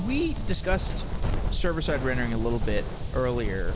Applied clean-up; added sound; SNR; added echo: none; Wind; -2 dB; none.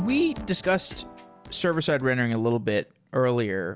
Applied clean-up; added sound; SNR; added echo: none; none; none; none.